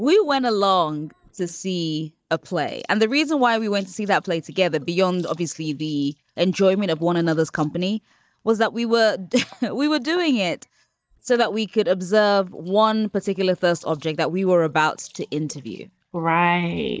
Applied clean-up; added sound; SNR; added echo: neural mask model DeepFilterNet 3.